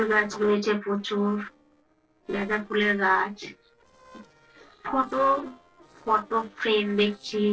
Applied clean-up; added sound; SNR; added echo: neural separator model SepFormer DNS4.